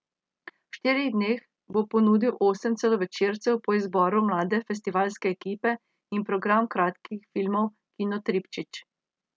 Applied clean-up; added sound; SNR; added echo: none; none; none; none.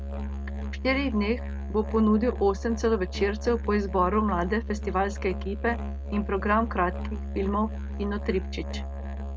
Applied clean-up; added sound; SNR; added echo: none; Musical instrument; 5 dB; none.